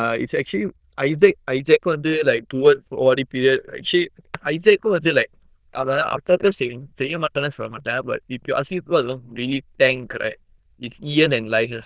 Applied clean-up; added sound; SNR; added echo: neural diffusion model UNIVERSE++.